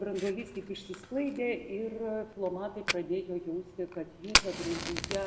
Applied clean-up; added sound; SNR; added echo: none; Fire; 1 dB; reverberation time 2.0 s.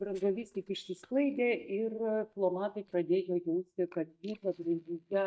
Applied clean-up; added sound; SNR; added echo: neural mask model DeepFilterNet 3.